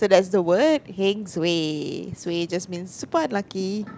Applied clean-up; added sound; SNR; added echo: none; none; none; none.